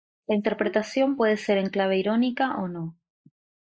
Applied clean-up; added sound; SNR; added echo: neural mask model Resemble Enhance denoiser.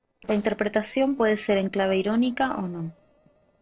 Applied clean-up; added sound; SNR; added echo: neural separator model SepFormer DNS4.